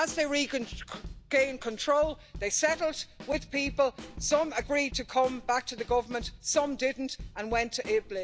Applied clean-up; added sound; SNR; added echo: none; Snare drum / Drum kit; 15 dB; none.